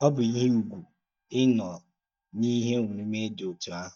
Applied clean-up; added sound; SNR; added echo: neural mask model DeepFilterNet 3.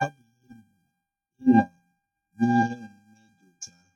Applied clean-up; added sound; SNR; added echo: neural mask model RNNoise.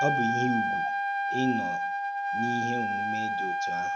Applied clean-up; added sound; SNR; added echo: none; Trumpet; -4 dB; none.